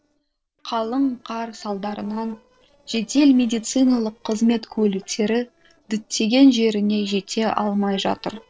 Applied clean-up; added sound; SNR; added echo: neural separator model SepFormer DNS4.